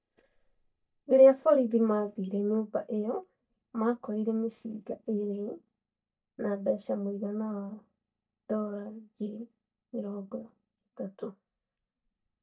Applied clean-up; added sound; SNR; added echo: neural mask model DeepFilterNet 3.